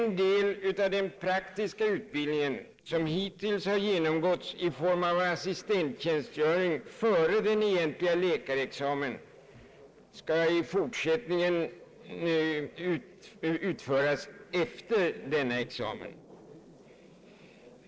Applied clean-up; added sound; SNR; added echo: neural separator model SepFormer DNS4.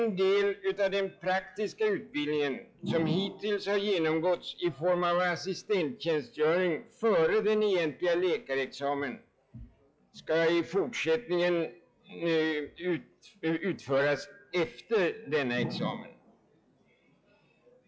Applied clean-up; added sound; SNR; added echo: classical method log-MMSE.